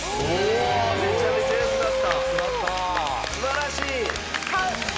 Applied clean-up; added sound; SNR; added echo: none; none; none; none.